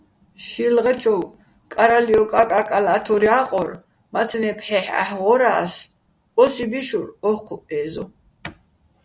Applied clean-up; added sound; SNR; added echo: none; none; none; none.